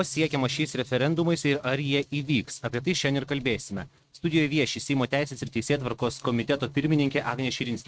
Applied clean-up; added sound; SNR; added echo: neural mask model RNNoise.